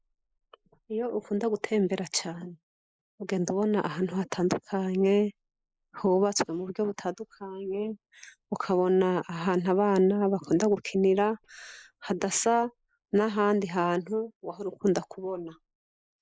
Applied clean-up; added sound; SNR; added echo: neural mask model Resemble Enhance denoiser.